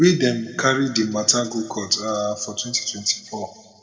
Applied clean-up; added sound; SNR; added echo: none; none; none; reverberation time 1.5 s.